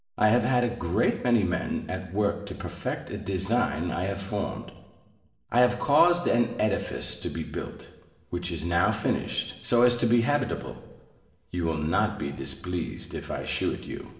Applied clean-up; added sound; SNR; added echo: none; none; none; reverberation time 1.1 s.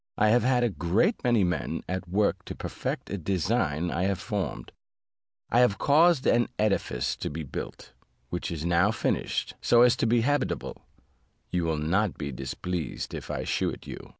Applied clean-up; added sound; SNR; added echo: none; none; none; none.